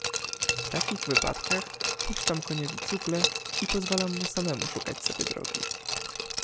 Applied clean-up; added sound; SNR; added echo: none; Glass; -2 dB; none.